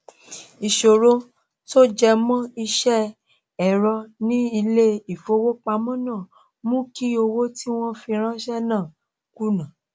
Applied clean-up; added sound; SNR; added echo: none; none; none; none.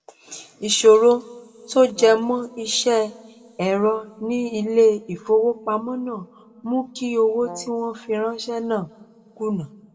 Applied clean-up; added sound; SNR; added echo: none; Brass instrument; 18 dB; reverberation time 1.4 s.